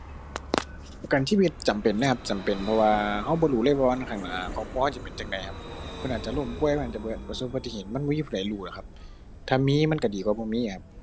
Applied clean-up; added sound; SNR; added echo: none; Vehicle; 12 dB; none.